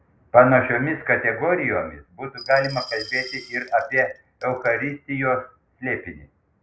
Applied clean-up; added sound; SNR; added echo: none; Glass; 17 dB; none.